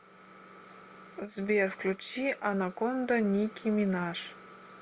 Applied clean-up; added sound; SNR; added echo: none; none; none; none.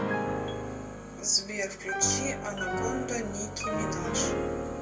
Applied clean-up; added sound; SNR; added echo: none; Piano; -1 dB; reverberation time 0.2 s.